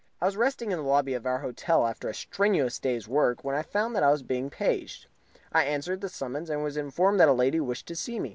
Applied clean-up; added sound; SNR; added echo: none; none; none; none.